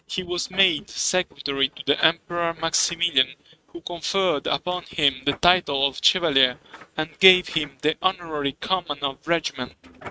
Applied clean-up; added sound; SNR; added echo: neural mask model RNNoise.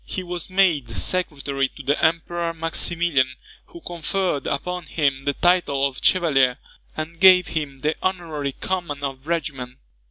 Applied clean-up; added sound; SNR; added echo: none; none; none; none.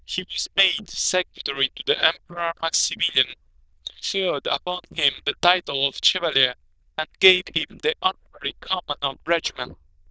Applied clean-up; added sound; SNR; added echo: neural diffusion model UNIVERSE++.